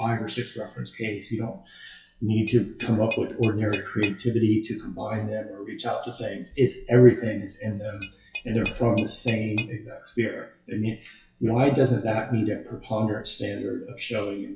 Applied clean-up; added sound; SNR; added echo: classical method WPE with log-MMSE.